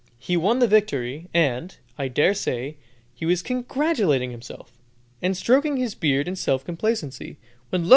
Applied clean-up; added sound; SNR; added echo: none; none; none; none.